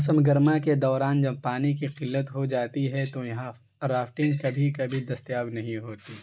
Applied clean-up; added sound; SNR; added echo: none; none; none; none.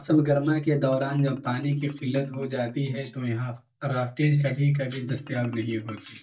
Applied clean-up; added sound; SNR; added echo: neural mask model DeepFilterNet 3.